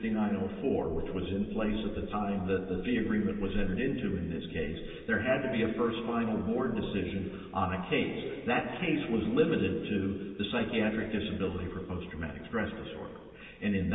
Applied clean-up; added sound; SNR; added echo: none; none; none; reverberation time 2.4 s.